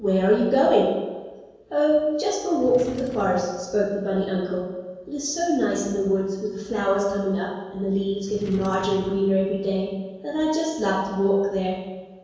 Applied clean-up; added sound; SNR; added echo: none; Drawer open or close; 18 dB; reverberation time 1.2 s.